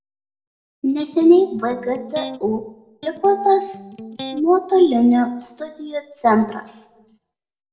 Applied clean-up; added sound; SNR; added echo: neural separator model SepFormer DNS4.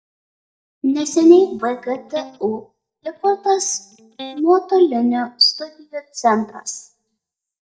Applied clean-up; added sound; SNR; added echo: neural mask model DeepFilterNet 3.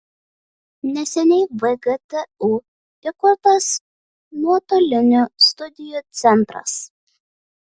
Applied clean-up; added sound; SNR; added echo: none; none; none; none.